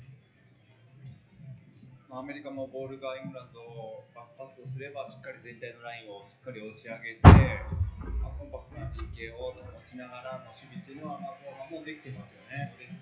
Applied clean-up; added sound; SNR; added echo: classical method WPE with log-MMSE.